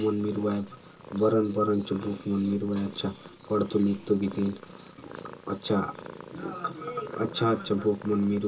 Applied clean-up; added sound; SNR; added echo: none; Purr; 18 dB; reverberation time 0.2 s.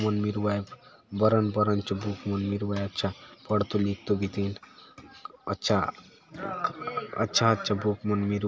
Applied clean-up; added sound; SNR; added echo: none; none; none; none.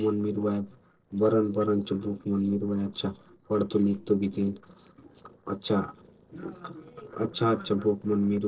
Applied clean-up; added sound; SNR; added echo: neural separator model SepFormer DNS4.